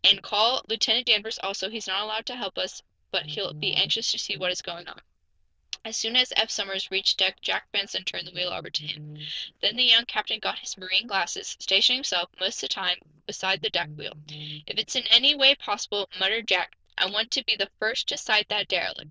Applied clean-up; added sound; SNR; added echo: neural diffusion model UNIVERSE++.